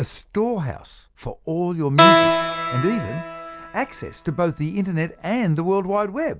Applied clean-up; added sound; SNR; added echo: none; Keyboard (musical); -3 dB; none.